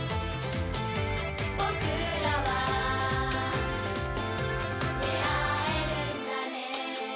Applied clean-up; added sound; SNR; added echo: none; Trumpet; 10 dB; none.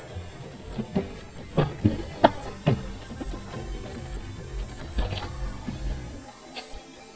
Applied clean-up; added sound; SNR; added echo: neural mask model DeepFilterNet 3.